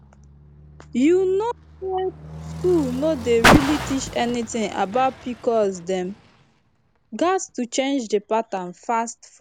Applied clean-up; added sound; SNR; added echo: none; Car; 4 dB; none.